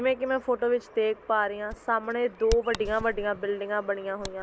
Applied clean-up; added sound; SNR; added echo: none; Bird vocalization, bird call, bird song; 13 dB; none.